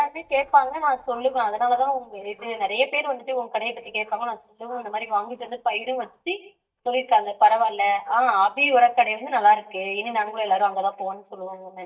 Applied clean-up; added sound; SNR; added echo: neural mask model DeepFilterNet 3.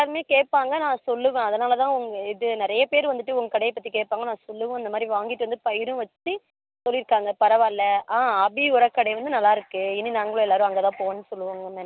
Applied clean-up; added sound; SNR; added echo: none; none; none; none.